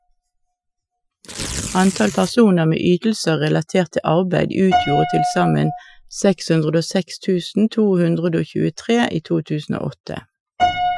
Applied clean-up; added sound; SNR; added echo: classical method Wiener filter.